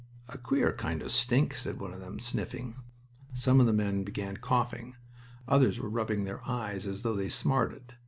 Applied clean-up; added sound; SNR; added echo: none; none; none; none.